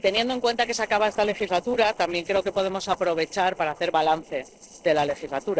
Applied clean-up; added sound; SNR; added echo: neural separator model SepFormer DNS4.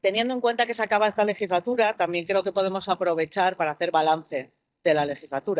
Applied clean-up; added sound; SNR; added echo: neural mask model DeepFilterNet 3.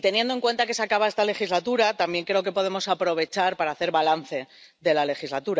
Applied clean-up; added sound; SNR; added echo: none; none; none; none.